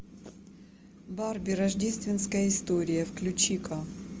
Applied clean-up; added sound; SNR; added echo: none; none; none; none.